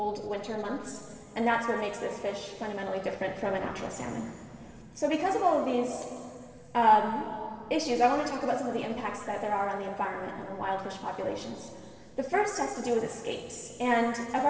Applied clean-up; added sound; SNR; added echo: none; none; none; reverberation time 2.5 s.